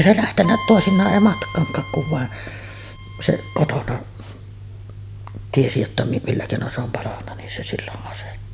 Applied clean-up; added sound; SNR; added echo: none; Bowed string instrument; 12 dB; none.